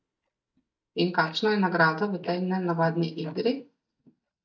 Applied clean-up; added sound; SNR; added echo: neural mask model DeepFilterNet 3.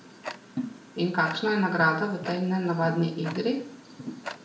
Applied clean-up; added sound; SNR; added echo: none; Tick-tock; 12 dB; reverberation time 0.5 s.